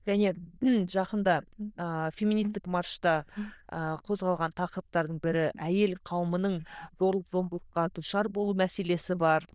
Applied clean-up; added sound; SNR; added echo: neural diffusion model UNIVERSE++.